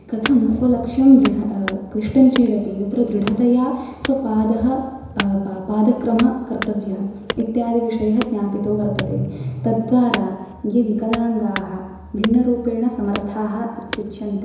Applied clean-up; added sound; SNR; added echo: none; Wood / Domestic sounds, home sounds; 14 dB; reverberation time 1.0 s.